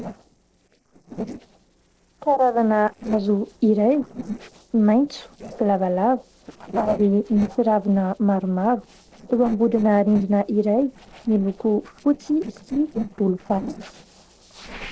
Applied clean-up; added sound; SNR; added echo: neural separator model SepFormer DNS4.